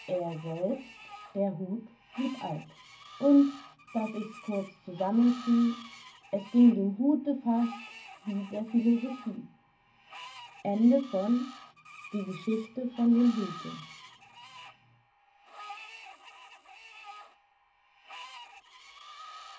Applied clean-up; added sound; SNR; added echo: none; Screech; 18 dB; reverberation time 0.4 s.